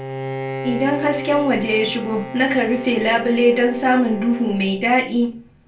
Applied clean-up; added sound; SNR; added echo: none; Bowed string instrument; 11 dB; reverberation time 0.3 s.